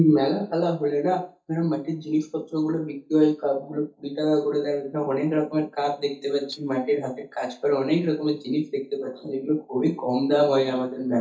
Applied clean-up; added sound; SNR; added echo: neural mask model DeepFilterNet 3.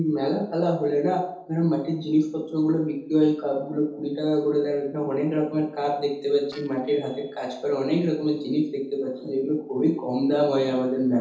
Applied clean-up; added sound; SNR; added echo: neural separator model SepFormer DNS4.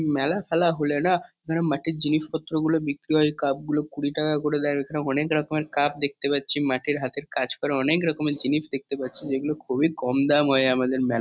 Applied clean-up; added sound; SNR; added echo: none; none; none; none.